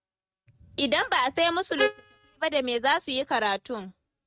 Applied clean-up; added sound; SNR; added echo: neural mask model RNNoise.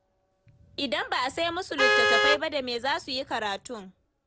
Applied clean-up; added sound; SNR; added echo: none; Vehicle horn, car horn, honking; -2 dB; none.